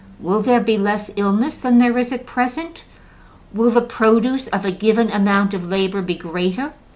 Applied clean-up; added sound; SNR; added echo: none; none; none; none.